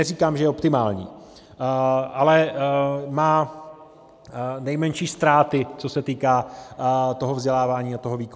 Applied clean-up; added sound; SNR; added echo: none; none; none; none.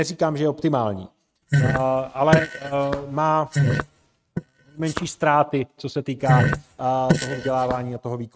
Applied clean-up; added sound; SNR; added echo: neural mask model RNNoise.